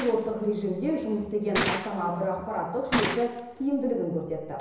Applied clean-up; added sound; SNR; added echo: none; Gunshot, gunfire; 7 dB; reverberation time 1.0 s.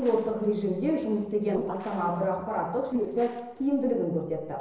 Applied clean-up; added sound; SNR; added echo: neural separator model SepFormer DNS4.